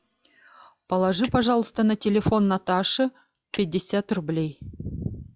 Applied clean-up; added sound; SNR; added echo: classical method log-MMSE.